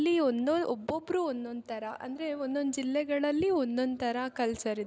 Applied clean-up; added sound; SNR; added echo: none; none; none; none.